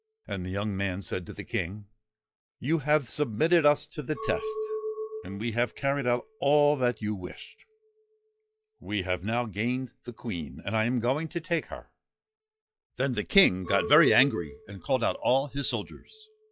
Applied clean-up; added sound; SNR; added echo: classical method log-MMSE.